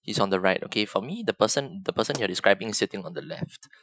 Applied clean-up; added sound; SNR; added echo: classical method Wiener filter.